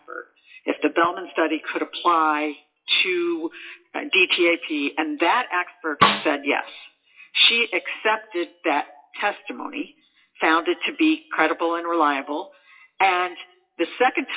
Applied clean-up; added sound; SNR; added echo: classical method WPE with log-MMSE.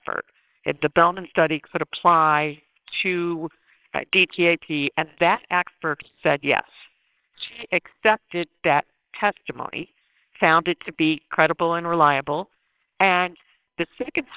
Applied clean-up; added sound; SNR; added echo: neural separator model SepFormer WHAMR!.